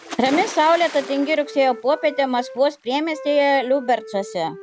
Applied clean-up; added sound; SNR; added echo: none; Splash, splatter + Wind instrument, woodwind instrument; 15 dB; none.